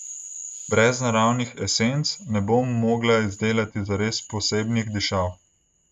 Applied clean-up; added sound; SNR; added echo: neural mask model RNNoise.